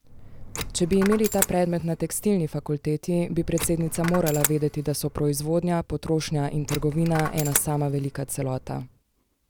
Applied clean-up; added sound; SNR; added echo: none; Coin (dropping); 9 dB; none.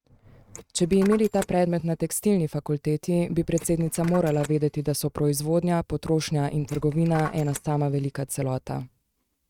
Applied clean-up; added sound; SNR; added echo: neural mask model RNNoise.